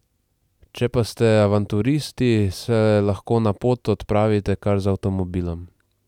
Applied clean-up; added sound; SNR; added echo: none; none; none; none.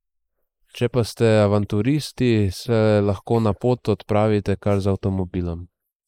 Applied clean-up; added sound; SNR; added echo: neural mask model Resemble Enhance denoiser.